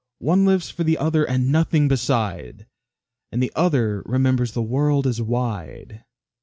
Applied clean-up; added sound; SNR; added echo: none; none; none; none.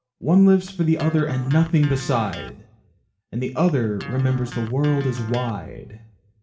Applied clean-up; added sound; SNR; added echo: none; Electric guitar; 17 dB; reverberation time 0.8 s.